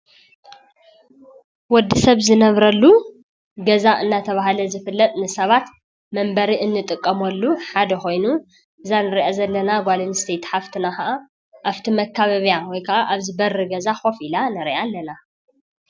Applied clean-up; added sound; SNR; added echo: none; none; none; none.